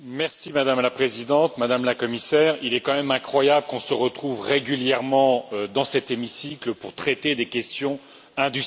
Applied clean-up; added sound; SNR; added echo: none; none; none; none.